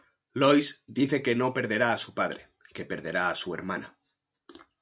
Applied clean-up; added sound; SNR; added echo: none; none; none; none.